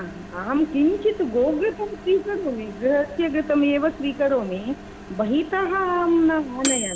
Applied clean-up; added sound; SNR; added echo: none; Microwave oven; 12 dB; none.